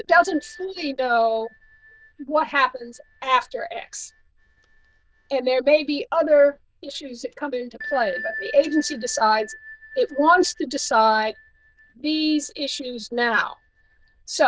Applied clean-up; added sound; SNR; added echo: neural diffusion model UNIVERSE++.